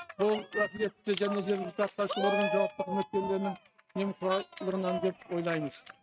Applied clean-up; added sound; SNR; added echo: neural mask model RNNoise.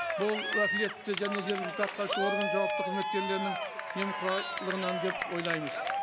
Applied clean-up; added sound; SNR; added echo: none; Cheering; -1 dB; none.